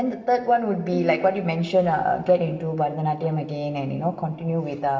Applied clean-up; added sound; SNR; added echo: none; Bowed string instrument; 14 dB; reverberation time 1.6 s.